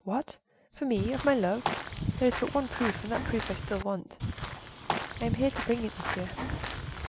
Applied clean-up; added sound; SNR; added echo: none; Walk, footsteps / Bird vocalization, bird call, bird song; 3 dB; none.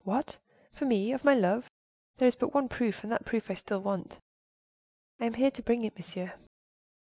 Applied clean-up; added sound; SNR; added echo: none; none; none; none.